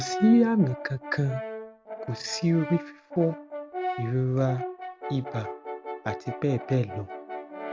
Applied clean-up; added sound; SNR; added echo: none; Brass instrument; 9 dB; none.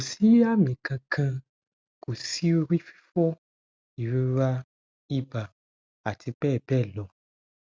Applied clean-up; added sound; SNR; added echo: none; none; none; none.